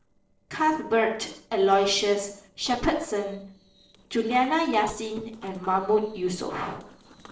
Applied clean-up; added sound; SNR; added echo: neural separator model SepFormer DNS4.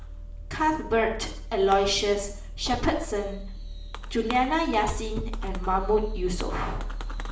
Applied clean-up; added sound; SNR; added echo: none; Fireworks; 6 dB; reverberation time 0.6 s.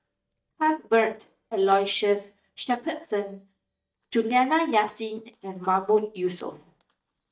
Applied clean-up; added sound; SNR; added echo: neural mask model DeepFilterNet 3.